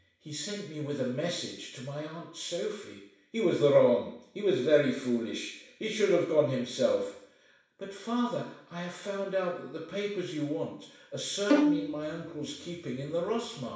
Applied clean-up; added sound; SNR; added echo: none; Bowed string instrument; 0 dB; reverberation time 0.7 s.